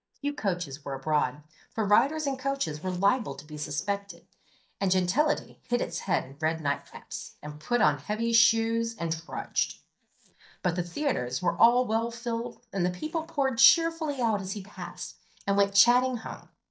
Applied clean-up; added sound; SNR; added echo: neural mask model DeepFilterNet 3.